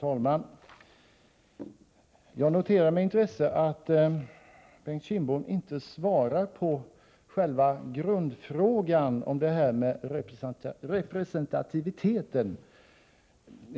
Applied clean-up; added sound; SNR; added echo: none; none; none; none.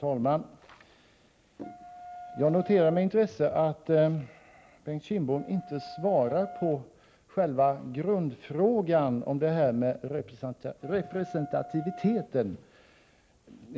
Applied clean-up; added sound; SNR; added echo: none; Wind instrument, woodwind instrument; 16 dB; none.